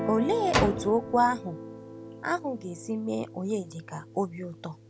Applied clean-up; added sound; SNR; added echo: none; Slam + Guitar; 6 dB; none.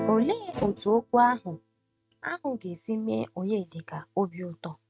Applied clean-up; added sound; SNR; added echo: neural mask model RNNoise.